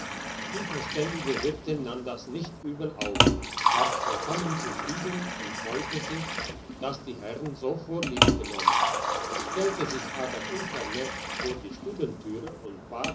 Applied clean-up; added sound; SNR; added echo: none; Liquid; -4 dB; reverberation time 0.5 s.